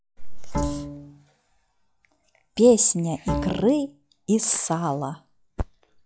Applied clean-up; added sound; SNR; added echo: classical method log-MMSE.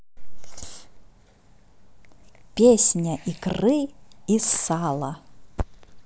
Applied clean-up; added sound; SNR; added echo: none; none; none; none.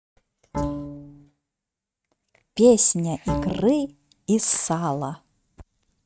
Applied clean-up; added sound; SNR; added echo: neural mask model RNNoise.